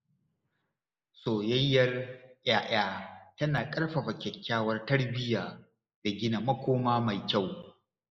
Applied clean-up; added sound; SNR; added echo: neural mask model Resemble Enhance denoiser.